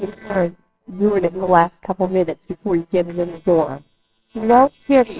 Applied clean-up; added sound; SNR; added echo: neural separator model SepFormer WHAMR!.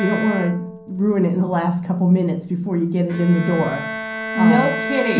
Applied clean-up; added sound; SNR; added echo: none; Bowed string instrument; 10 dB; reverberation time 0.6 s.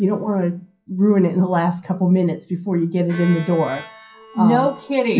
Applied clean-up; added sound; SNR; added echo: classical method WPE with log-MMSE.